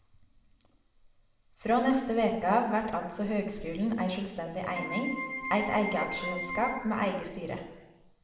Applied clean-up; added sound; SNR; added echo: none; Keyboard (musical); 6 dB; reverberation time 1.0 s.